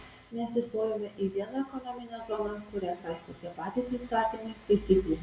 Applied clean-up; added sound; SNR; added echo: none; none; none; none.